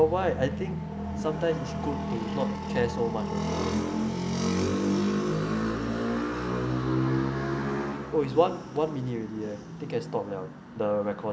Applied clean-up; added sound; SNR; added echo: none; none; none; none.